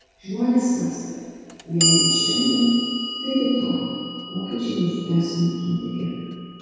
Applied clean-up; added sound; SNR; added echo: none; Clock; 4 dB; reverberation time 2.0 s.